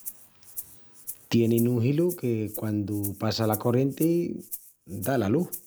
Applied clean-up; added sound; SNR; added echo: none; Rattle (instrument); 15 dB; none.